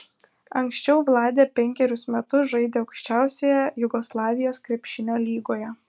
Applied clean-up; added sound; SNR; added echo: none; none; none; none.